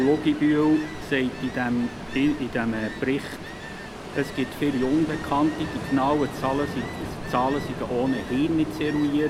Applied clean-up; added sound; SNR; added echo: none; Ocean; 9 dB; none.